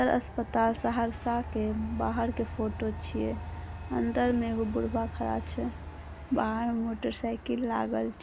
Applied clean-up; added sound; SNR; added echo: none; Train; 9 dB; none.